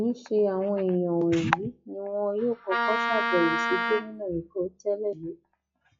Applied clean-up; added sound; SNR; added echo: classical method log-MMSE.